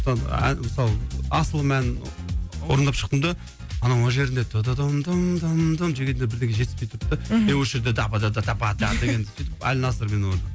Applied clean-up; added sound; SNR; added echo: none; none; none; none.